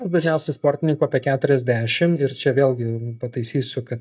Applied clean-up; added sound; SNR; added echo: neural mask model DeepFilterNet 3.